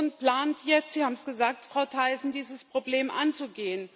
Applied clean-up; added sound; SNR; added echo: none; none; none; none.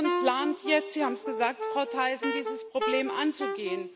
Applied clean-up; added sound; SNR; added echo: none; Wind instrument, woodwind instrument; 3 dB; none.